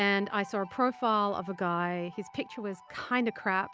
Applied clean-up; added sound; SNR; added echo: none; none; none; none.